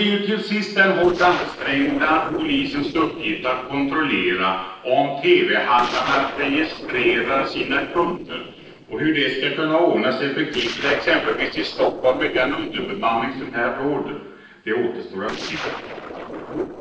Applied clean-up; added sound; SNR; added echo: neural separator model SepFormer DNS4.